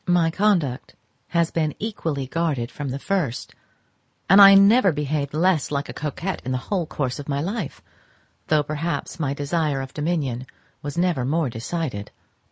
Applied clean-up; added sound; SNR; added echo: none; none; none; none.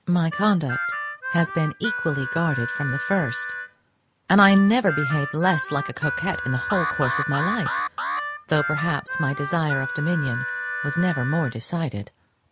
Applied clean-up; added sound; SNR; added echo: none; Alarm + Harmonica; 5 dB; none.